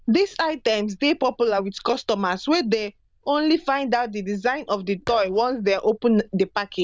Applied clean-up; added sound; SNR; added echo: neural diffusion model UNIVERSE++.